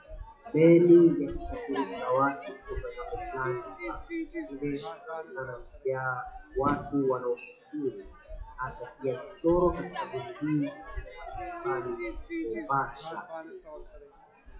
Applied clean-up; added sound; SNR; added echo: classical method WPE with log-MMSE.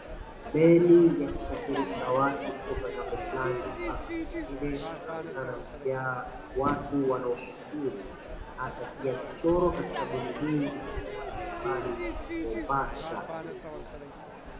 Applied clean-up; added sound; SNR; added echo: none; Crowd / Fireworks; 7 dB; reverberation time 0.6 s.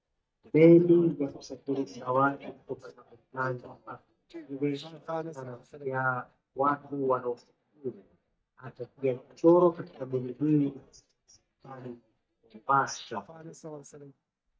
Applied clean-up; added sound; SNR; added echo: neural mask model DeepFilterNet 3.